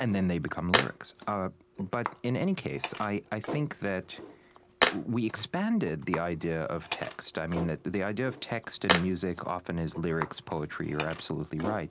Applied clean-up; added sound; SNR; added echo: none; Tools; 5 dB; none.